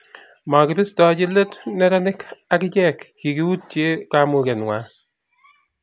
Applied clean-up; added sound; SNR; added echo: none; none; none; none.